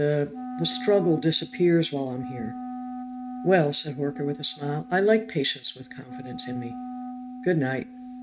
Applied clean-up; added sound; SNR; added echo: neural mask model RNNoise.